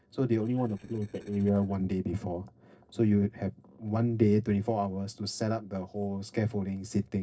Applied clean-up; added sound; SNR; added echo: neural separator model SepFormer DNS4.